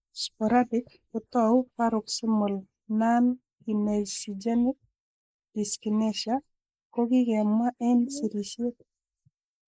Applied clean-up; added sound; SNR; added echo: neural mask model Resemble Enhance denoiser.